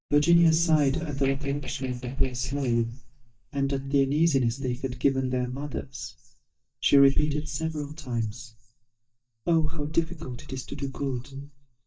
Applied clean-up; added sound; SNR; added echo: neural mask model DeepFilterNet 3.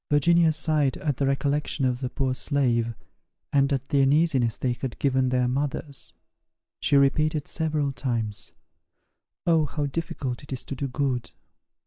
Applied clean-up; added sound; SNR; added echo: none; none; none; none.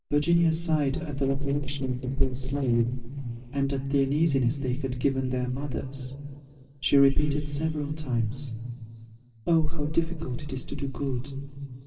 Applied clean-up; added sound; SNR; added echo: neural separator model SepFormer DNS4.